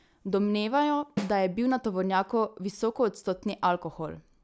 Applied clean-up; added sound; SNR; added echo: none; Snare drum; 12 dB; none.